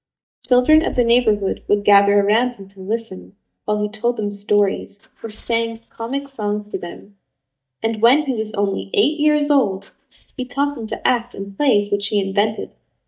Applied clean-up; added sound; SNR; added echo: neural mask model DeepFilterNet 3.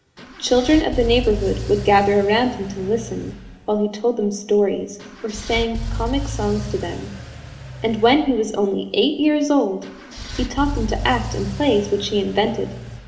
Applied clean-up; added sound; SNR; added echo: none; Engine / Car; 10 dB; reverberation time 1.2 s.